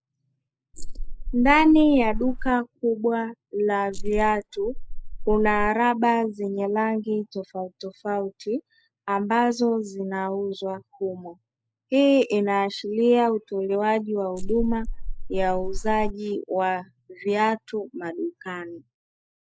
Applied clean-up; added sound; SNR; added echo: neural mask model Resemble Enhance denoiser.